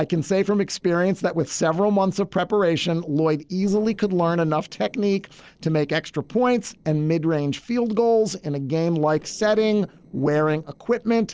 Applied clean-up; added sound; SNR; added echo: neural separator model SepFormer DNS4.